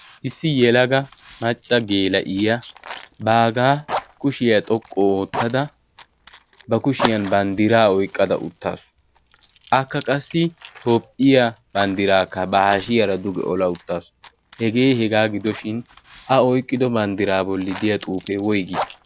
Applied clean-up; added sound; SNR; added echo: none; Fire + Coin (dropping) / Zipper (clothing); 14 dB; none.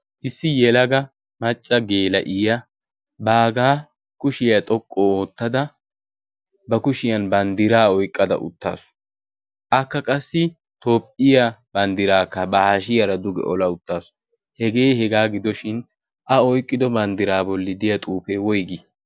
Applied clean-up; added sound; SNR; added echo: none; none; none; none.